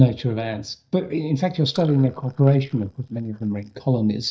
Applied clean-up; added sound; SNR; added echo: neural mask model DeepFilterNet 3.